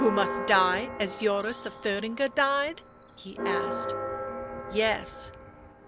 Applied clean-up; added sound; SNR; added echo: none; Church bell; 6 dB; none.